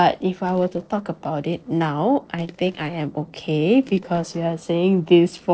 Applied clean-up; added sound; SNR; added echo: neural separator model SepFormer DNS4.